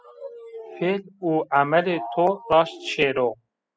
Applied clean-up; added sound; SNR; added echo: classical method spectral subtraction.